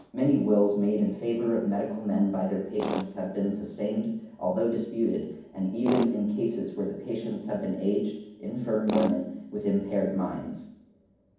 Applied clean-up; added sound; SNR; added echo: none; Tools; 14 dB; reverberation time 1.2 s.